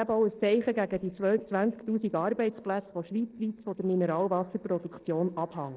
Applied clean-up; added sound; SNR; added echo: neural separator model SepFormer DNS4.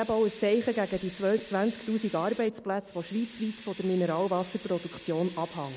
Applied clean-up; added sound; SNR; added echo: none; Hiss; 20 dB; none.